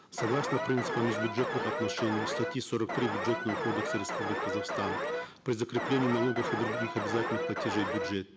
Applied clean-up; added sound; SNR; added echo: none; Alarm; 1 dB; none.